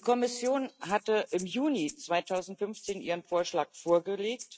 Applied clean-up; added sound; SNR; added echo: neural mask model RNNoise.